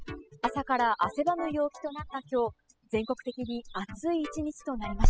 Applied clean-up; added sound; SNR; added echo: classical method spectral subtraction.